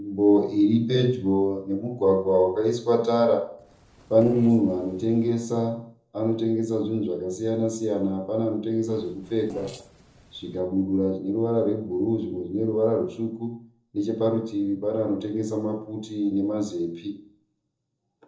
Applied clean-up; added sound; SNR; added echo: neural separator model SepFormer DNS4.